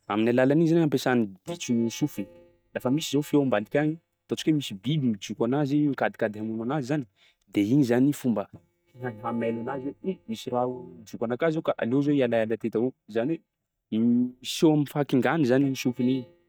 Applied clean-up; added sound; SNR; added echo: neural mask model DeepFilterNet 3.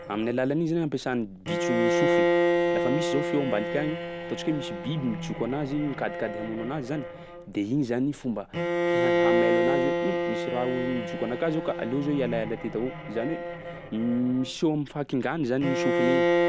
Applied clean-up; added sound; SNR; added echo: none; Bowed string instrument; -1 dB; none.